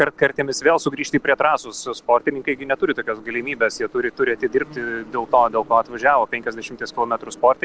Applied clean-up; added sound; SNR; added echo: neural separator model SepFormer DNS4.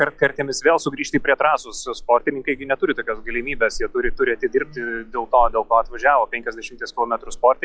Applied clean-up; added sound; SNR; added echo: classical method log-MMSE.